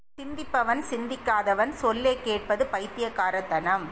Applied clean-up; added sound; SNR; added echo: none; none; none; none.